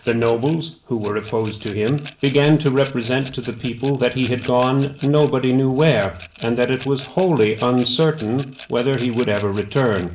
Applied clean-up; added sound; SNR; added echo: none; Rattle / Glass; 15 dB; reverberation time 0.4 s.